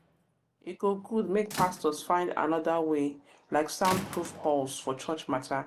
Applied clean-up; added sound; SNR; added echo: none; Squeak / Rattle / Slam; 14 dB; none.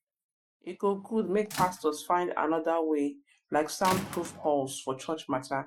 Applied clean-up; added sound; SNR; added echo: classical method Wiener filter.